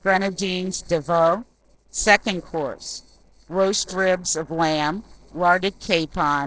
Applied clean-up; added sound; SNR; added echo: neural separator model SepFormer DNS4.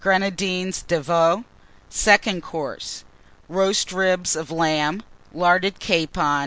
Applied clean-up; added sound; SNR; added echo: none; none; none; none.